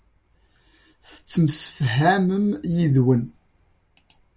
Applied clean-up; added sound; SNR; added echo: none; none; none; none.